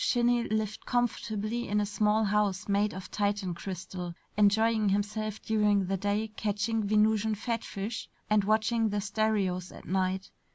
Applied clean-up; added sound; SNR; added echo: none; none; none; none.